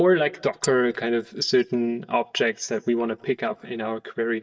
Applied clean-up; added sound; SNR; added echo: neural mask model DeepFilterNet 3.